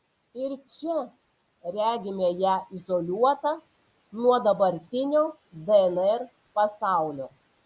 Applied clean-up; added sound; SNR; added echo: none; none; none; none.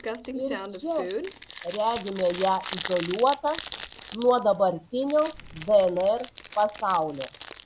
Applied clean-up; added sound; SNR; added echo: none; Crumpling, crinkling; 12 dB; none.